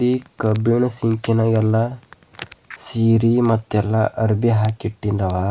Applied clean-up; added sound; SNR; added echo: none; none; none; none.